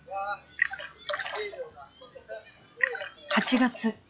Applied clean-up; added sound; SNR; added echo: classical method log-MMSE.